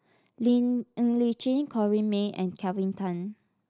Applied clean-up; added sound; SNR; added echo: none; none; none; none.